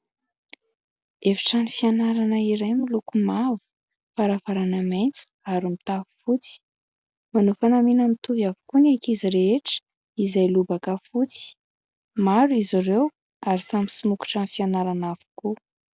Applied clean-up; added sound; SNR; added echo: none; none; none; none.